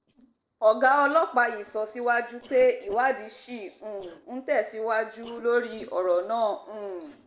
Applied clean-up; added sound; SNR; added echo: neural separator model SepFormer DNS4.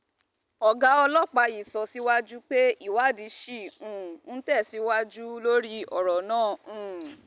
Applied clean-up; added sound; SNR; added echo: none; none; none; none.